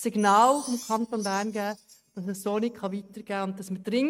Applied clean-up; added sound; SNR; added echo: neural mask model RNNoise.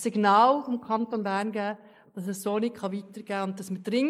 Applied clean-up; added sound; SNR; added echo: neural mask model Resemble Enhance denoiser.